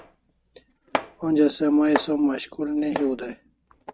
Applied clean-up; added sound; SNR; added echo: neural mask model RNNoise.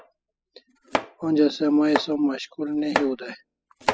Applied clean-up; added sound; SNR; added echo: classical method spectral subtraction.